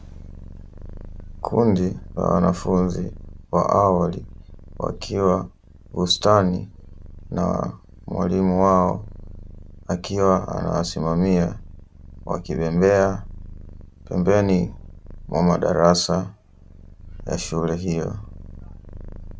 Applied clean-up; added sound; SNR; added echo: none; Purr; 16 dB; none.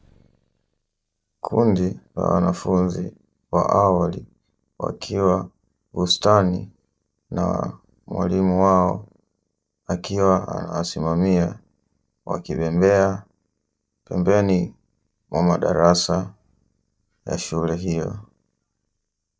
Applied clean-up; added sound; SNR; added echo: neural mask model DeepFilterNet 3.